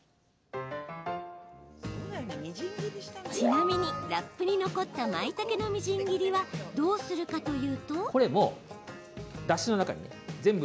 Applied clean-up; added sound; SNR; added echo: none; none; none; none.